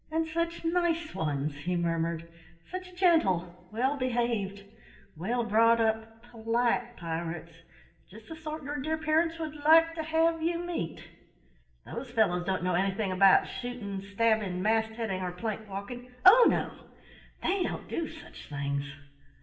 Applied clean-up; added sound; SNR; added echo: none; none; none; reverberation time 0.8 s.